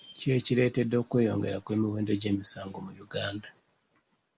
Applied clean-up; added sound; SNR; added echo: none; none; none; none.